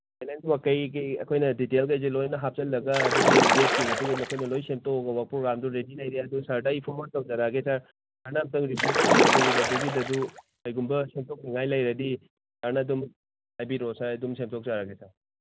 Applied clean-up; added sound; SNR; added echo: none; Splash, splatter; -5 dB; none.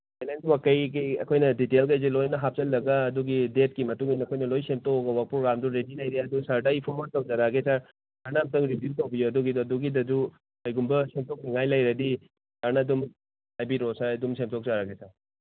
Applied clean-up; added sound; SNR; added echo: none; none; none; none.